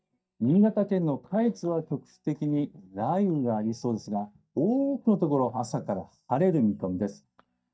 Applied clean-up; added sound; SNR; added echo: neural mask model DeepFilterNet 3.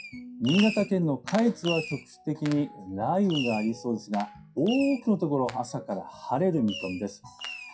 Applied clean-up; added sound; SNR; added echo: classical method WPE with log-MMSE.